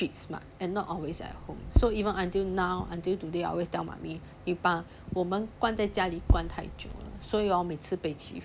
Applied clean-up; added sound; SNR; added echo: none; Tap; 2 dB; none.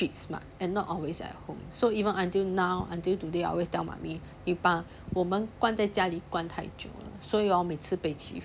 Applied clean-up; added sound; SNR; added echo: none; none; none; none.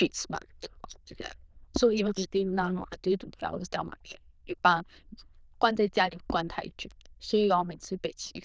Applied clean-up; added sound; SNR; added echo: neural diffusion model UNIVERSE++.